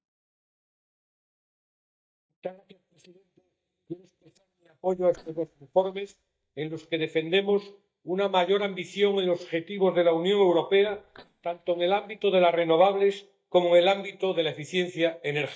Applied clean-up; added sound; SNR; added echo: neural mask model DeepFilterNet 3.